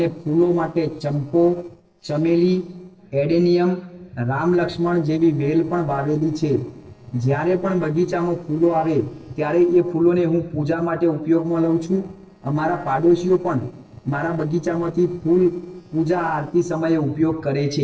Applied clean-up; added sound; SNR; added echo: neural separator model SepFormer DNS4.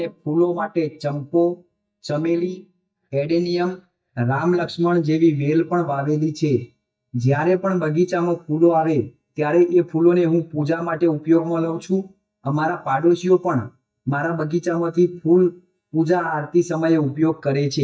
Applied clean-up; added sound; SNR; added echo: neural mask model DeepFilterNet 3.